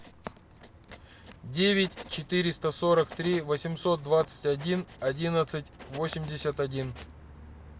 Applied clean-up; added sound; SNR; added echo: none; Writing; 17 dB; none.